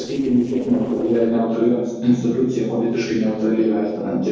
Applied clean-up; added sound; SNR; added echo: neural separator model SepFormer DNS4.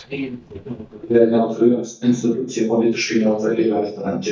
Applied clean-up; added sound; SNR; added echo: neural mask model DeepFilterNet 3.